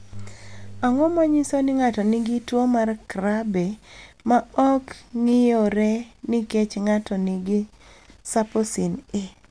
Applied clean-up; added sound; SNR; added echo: none; none; none; none.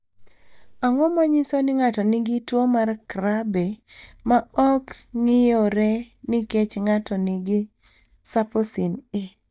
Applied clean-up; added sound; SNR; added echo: neural mask model DeepFilterNet 3.